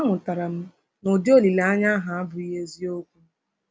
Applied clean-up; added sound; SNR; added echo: none; none; none; none.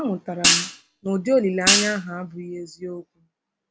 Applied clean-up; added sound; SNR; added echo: none; Hi-hat; -4 dB; none.